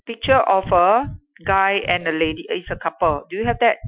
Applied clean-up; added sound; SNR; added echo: classical method Wiener filter.